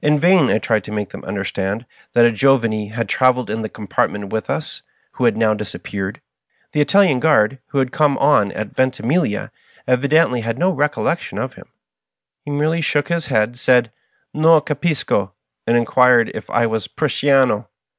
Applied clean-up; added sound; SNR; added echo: none; none; none; none.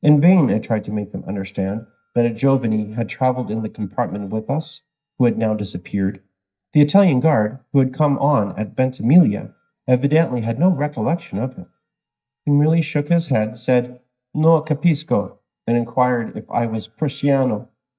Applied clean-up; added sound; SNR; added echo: neural mask model DeepFilterNet 3.